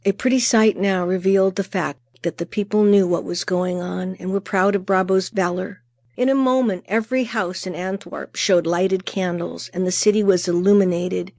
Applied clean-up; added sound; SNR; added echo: none; none; none; none.